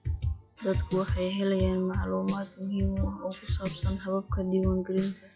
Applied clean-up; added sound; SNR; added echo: classical method log-MMSE.